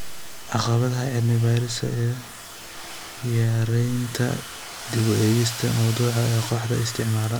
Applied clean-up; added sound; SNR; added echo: none; Domestic sounds, home sounds; 13 dB; none.